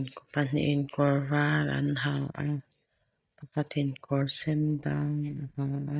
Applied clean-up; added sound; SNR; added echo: neural mask model DeepFilterNet 3.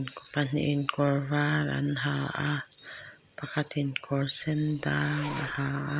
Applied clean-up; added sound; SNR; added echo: none; Zipper (clothing); 14 dB; none.